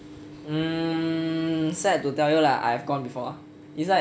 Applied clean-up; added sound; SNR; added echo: none; none; none; none.